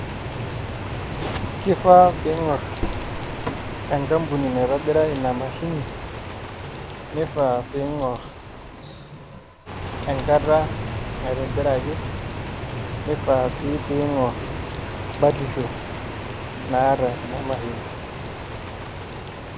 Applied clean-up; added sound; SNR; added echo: none; Rain + Car; 6 dB; none.